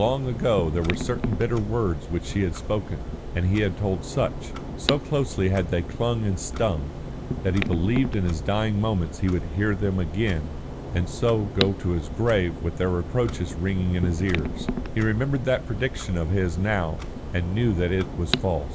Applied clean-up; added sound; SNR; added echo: none; Clock; 6 dB; none.